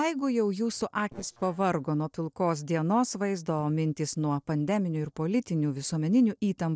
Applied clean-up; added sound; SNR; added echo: neural separator model SepFormer DNS4.